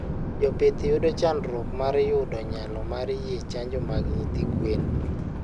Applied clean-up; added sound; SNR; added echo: none; Thunder; 1 dB; none.